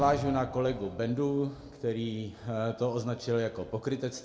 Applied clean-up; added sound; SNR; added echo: none; Slam; 17 dB; reverberation time 1.3 s.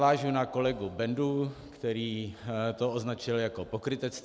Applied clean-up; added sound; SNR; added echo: none; none; none; none.